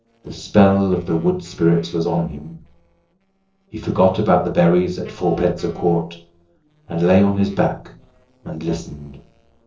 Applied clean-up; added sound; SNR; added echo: neural separator model SepFormer DNS4.